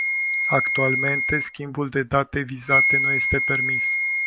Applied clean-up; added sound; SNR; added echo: none; Wind instrument, woodwind instrument; -3 dB; none.